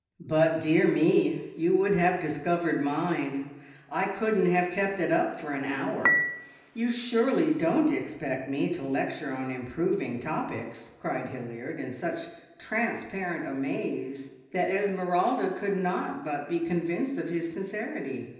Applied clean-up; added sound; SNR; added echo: none; Dishes, pots, and pans / Chink, clink; 0 dB; reverberation time 0.9 s.